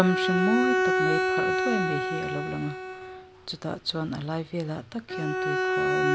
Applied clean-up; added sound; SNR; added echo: none; Bowed string instrument; -3 dB; none.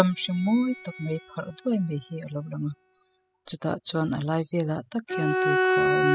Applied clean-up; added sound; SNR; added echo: classical method spectral subtraction.